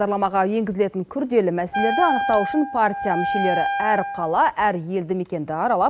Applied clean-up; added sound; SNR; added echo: none; Wind instrument, woodwind instrument; 4 dB; none.